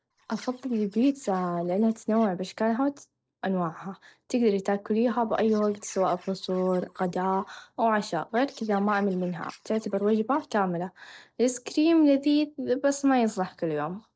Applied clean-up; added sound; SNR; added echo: neural separator model SepFormer DNS4.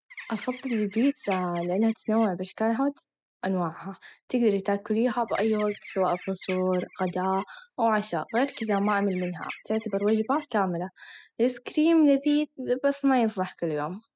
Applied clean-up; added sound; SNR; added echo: classical method spectral subtraction.